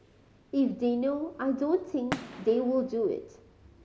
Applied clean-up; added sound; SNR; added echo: none; Fireworks; 16 dB; none.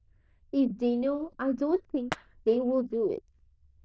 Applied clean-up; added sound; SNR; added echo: neural diffusion model UNIVERSE++.